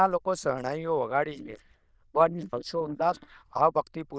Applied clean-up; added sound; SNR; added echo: neural diffusion model UNIVERSE++.